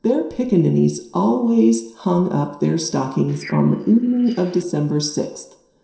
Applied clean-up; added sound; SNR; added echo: neural separator model SepFormer DNS4.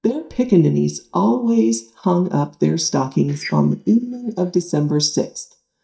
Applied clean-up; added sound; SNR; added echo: neural mask model DeepFilterNet 3.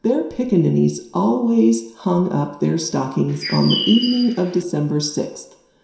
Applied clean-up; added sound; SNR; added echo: none; Bird; 7 dB; reverberation time 0.7 s.